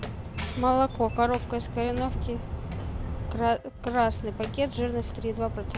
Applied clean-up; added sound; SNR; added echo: none; Tambourine + Walk, footsteps; 4 dB; none.